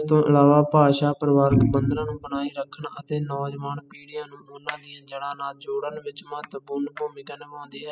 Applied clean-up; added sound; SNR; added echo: classical method spectral subtraction.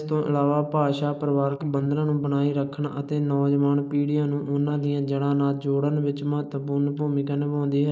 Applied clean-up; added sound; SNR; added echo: neural mask model Resemble Enhance denoiser.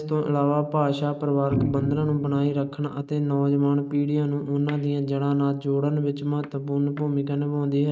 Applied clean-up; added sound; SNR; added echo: neural mask model RNNoise.